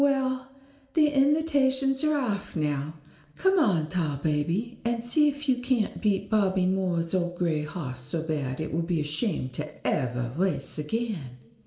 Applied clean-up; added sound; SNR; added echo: none; none; none; reverberation time 1.6 s.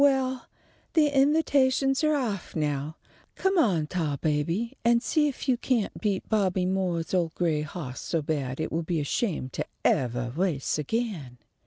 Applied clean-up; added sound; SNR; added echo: none; none; none; none.